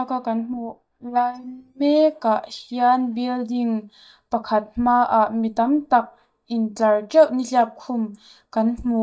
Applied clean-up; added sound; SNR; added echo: neural mask model DeepFilterNet 3.